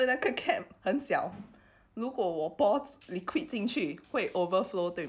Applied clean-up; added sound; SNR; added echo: none; none; none; none.